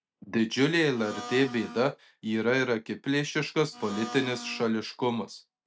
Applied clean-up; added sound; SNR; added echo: none; Domestic sounds, home sounds; 12 dB; none.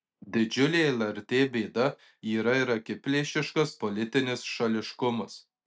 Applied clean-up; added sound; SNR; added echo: none; none; none; none.